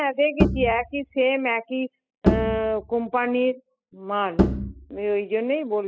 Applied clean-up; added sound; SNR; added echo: classical method spectral subtraction.